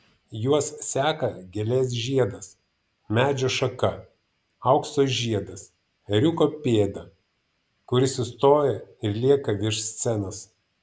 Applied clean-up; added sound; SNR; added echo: none; none; none; none.